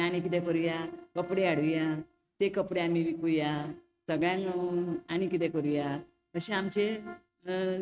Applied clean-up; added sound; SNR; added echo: neural mask model RNNoise.